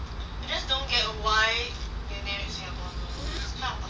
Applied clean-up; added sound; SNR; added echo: none; none; none; none.